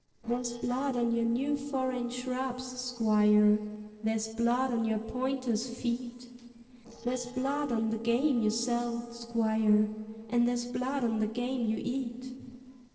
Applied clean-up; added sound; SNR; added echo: neural separator model SepFormer DNS4.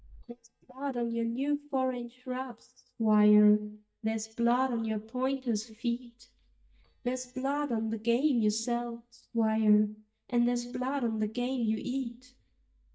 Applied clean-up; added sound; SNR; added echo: neural mask model DeepFilterNet 3.